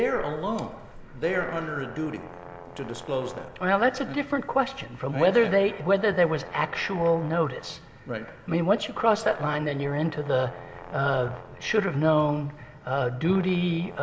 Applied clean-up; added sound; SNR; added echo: none; Brass instrument; 19 dB; reverberation time 1.0 s.